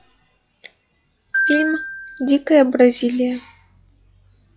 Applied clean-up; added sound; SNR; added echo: classical method log-MMSE.